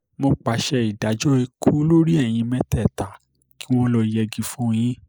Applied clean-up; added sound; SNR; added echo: neural mask model Resemble Enhance denoiser.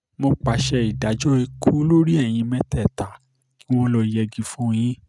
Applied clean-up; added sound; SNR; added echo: neural mask model RNNoise.